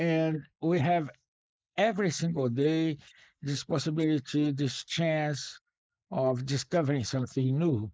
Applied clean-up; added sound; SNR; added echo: neural mask model Resemble Enhance denoiser.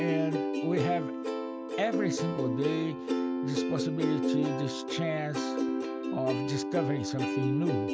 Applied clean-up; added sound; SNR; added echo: none; Plucked string instrument; -2 dB; none.